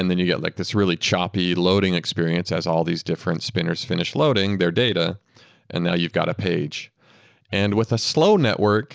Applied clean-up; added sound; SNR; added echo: none; none; none; none.